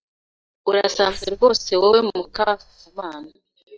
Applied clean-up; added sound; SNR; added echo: neural mask model DeepFilterNet 3.